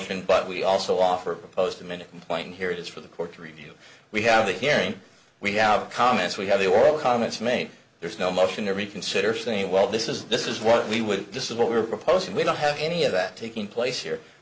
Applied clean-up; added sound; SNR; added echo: none; none; none; none.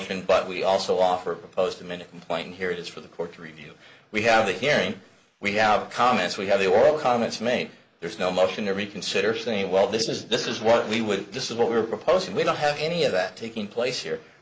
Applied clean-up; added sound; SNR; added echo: neural mask model Resemble Enhance denoiser.